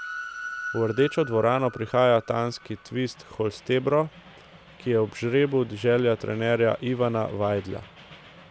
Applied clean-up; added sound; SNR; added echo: none; Train; 17 dB; none.